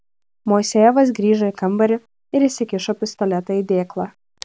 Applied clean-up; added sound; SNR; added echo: none; none; none; none.